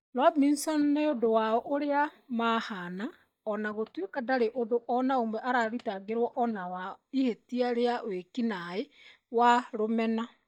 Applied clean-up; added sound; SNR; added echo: neural mask model DeepFilterNet 3.